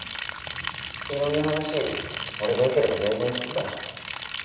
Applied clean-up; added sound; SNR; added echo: none; Liquid; 6 dB; reverberation time 1.1 s.